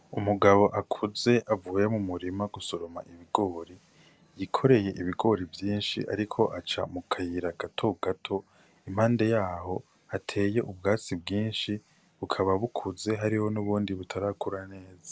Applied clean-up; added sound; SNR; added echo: none; none; none; none.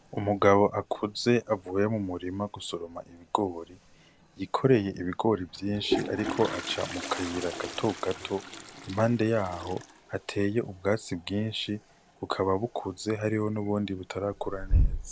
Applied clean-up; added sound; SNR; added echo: none; Toilet flush; 7 dB; none.